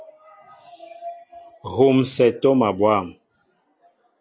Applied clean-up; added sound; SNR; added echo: none; none; none; none.